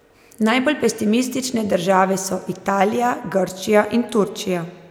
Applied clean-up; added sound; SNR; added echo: none; none; none; none.